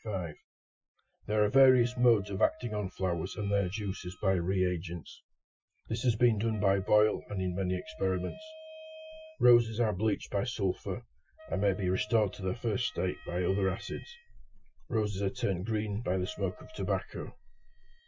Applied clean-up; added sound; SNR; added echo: classical method Wiener filter.